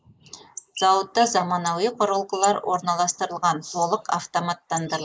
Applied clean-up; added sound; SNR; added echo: neural mask model Resemble Enhance denoiser.